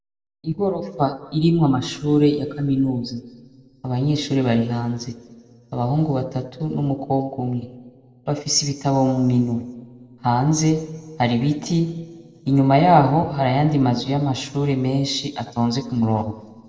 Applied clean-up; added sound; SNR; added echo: none; none; none; reverberation time 1.5 s.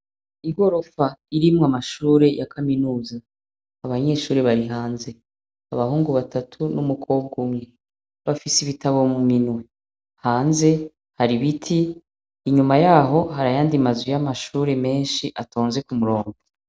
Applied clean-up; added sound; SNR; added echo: none; none; none; none.